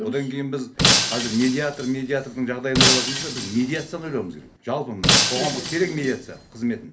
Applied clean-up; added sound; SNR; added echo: none; Shatter; -2 dB; reverberation time 0.3 s.